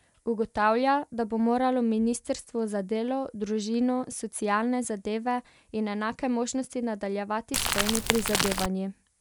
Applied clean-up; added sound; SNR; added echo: none; Crumpling, crinkling / Crackle; 0 dB; none.